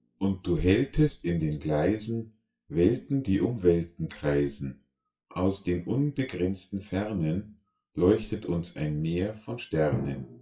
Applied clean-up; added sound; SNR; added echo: classical method WPE with log-MMSE.